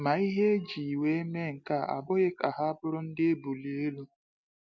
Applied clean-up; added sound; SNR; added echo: none; none; none; none.